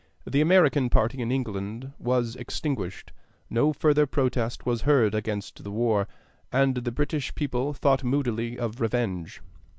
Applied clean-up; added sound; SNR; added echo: none; none; none; none.